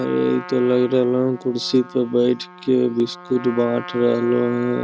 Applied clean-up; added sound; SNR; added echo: none; Trumpet; 17 dB; none.